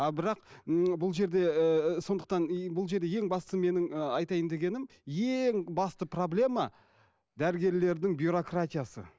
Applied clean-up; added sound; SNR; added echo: none; none; none; none.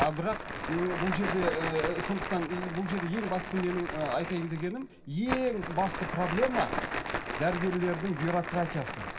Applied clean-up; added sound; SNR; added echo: none; Crumpling, crinkling; 4 dB; reverberation time 2.1 s.